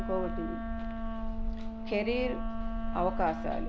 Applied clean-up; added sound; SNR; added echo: none; Wind instrument, woodwind instrument + Bark; -2 dB; none.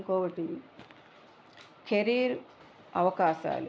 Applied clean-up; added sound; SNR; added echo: none; none; none; none.